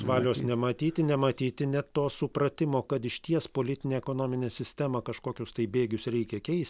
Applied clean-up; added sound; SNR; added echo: none; none; none; none.